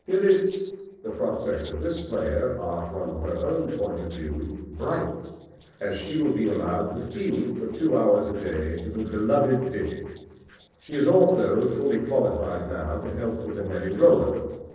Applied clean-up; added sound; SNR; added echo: neural separator model SepFormer DNS4.